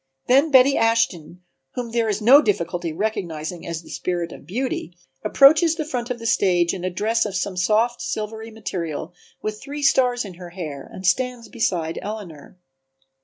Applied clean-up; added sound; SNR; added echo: none; none; none; none.